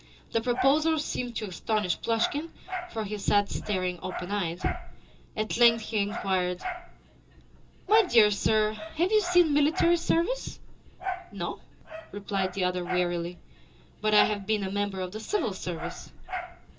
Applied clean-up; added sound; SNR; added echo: none; Dog; 11 dB; reverberation time 0.2 s.